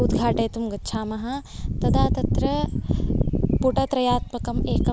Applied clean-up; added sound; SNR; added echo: none; none; none; none.